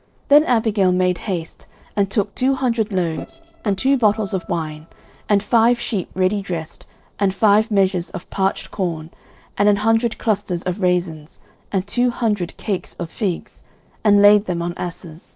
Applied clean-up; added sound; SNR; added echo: neural separator model SepFormer DNS4.